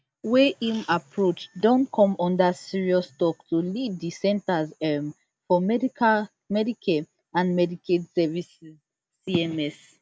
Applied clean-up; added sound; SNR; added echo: none; none; none; none.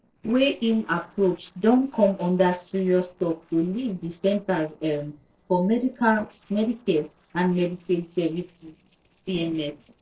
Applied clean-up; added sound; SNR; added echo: neural separator model SepFormer DNS4.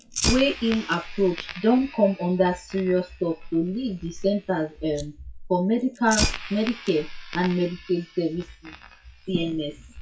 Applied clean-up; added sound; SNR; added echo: classical method WPE with log-MMSE.